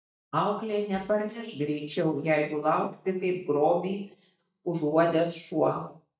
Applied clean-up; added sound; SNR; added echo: neural mask model DeepFilterNet 3.